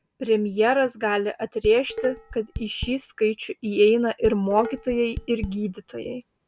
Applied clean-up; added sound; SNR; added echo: none; Dishes, pots, and pans; 12 dB; none.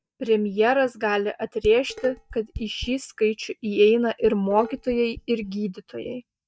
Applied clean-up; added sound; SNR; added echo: neural mask model DeepFilterNet 3.